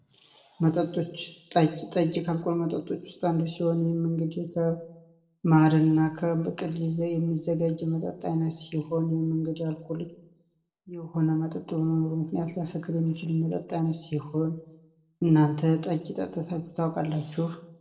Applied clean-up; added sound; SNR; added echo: neural separator model SepFormer DNS4.